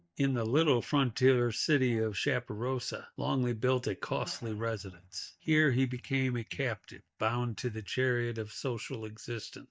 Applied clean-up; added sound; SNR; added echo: neural mask model DeepFilterNet 3.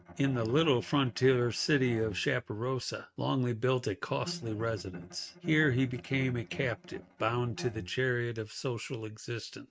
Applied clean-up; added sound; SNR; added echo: neural mask model RNNoise.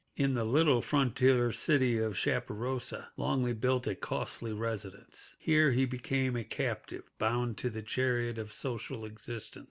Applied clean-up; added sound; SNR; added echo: none; none; none; none.